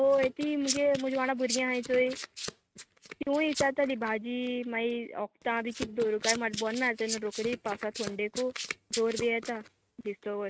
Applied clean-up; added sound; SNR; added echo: neural mask model RNNoise.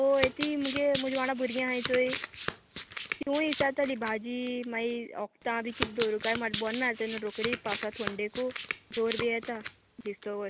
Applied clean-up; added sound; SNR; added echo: none; Domestic sounds, home sounds; 5 dB; none.